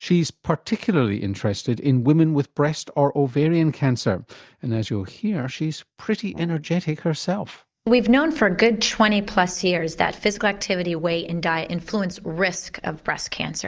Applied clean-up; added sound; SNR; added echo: neural mask model DeepFilterNet 3.